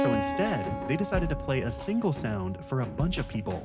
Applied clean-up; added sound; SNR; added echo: none; Keyboard (musical); 5 dB; reverberation time 1.0 s.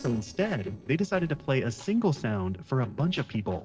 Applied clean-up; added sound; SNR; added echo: neural separator model SepFormer DNS4.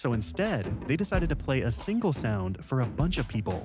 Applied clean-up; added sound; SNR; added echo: none; none; none; none.